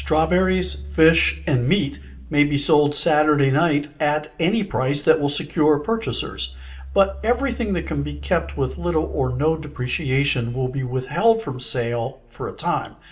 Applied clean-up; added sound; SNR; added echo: none; Engine; 15 dB; reverberation time 0.4 s.